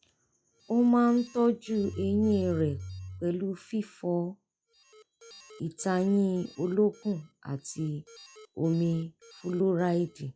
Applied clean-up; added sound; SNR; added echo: classical method log-MMSE.